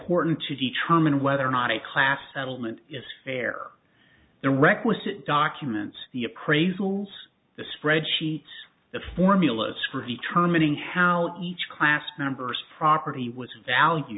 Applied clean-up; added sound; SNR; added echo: none; none; none; none.